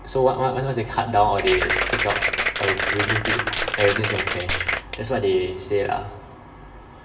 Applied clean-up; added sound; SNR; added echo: none; Applause; -3 dB; reverberation time 1.2 s.